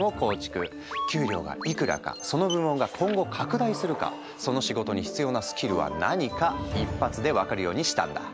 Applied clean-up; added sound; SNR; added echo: none; Skateboard; 20 dB; none.